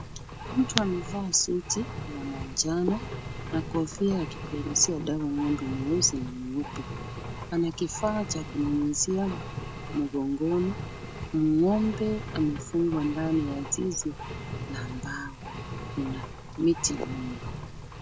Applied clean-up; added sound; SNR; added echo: none; Engine; 8 dB; none.